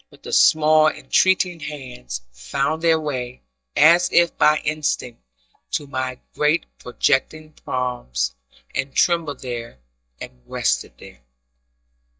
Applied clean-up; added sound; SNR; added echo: neural mask model DeepFilterNet 3.